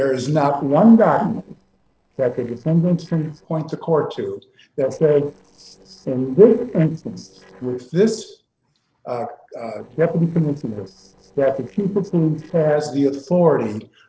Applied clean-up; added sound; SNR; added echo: neural separator model SepFormer DNS4.